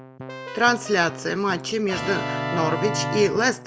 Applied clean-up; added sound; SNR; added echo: none; Keyboard (musical); 6 dB; none.